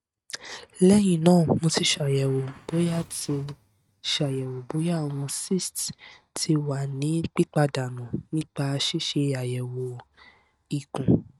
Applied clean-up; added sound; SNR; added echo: neural mask model RNNoise.